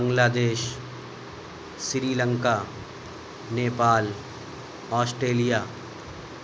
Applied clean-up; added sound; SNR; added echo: none; none; none; none.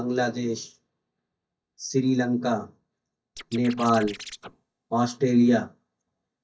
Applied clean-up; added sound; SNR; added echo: neural mask model DeepFilterNet 3.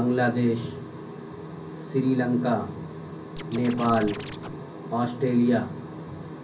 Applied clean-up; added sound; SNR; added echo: none; Scratching (performance technique); 13 dB; reverberation time 0.3 s.